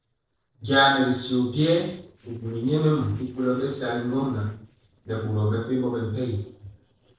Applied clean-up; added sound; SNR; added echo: neural separator model SepFormer DNS4.